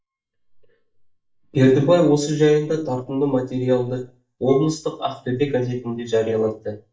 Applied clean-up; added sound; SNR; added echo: neural mask model DeepFilterNet 3.